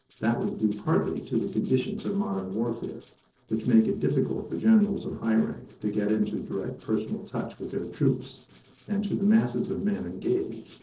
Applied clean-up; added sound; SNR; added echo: neural separator model SepFormer DNS4.